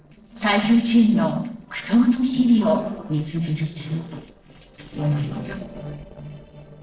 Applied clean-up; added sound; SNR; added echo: neural separator model SepFormer DNS4.